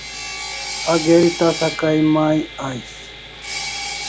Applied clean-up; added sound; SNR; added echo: none; Sawing; 9 dB; none.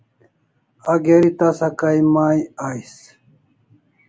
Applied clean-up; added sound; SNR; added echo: none; none; none; none.